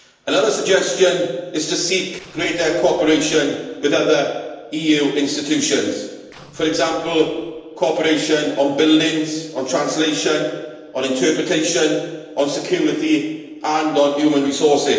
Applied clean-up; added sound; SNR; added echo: neural separator model SepFormer DNS4.